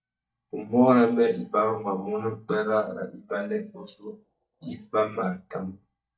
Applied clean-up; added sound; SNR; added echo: neural mask model DeepFilterNet 3.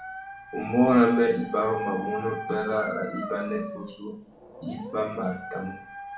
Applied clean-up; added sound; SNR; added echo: none; Dog; 10 dB; reverberation time 0.5 s.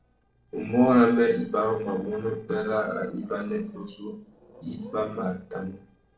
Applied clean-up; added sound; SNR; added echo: neural separator model SepFormer DNS4.